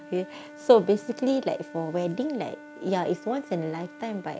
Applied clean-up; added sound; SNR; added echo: none; Wind instrument, woodwind instrument; 18 dB; none.